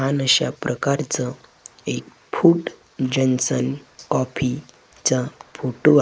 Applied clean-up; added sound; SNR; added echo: neural mask model Resemble Enhance denoiser.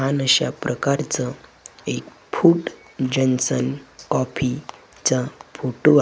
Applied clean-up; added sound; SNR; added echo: none; none; none; none.